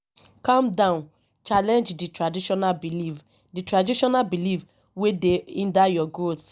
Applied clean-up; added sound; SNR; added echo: none; none; none; none.